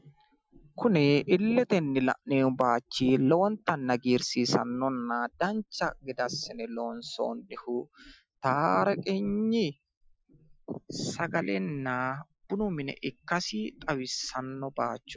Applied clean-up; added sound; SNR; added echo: classical method Wiener filter.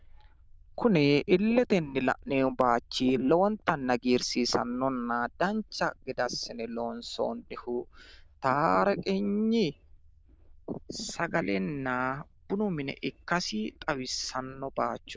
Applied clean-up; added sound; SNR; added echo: neural diffusion model UNIVERSE++.